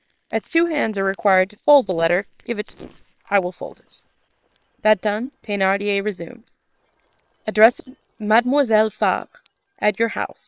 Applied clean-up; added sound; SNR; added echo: neural separator model SepFormer WHAM!.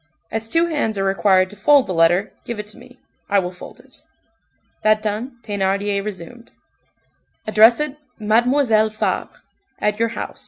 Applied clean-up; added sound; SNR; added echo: none; none; none; none.